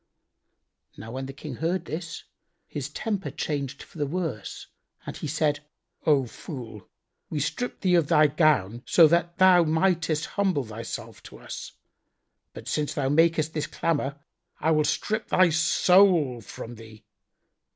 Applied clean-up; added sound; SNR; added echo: none; none; none; none.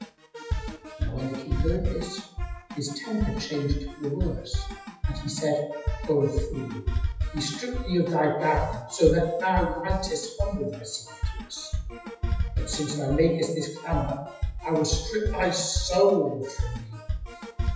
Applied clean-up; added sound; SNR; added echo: classical method WPE with log-MMSE.